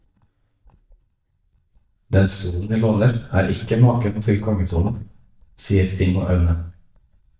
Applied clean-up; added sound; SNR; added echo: neural mask model DeepFilterNet 3.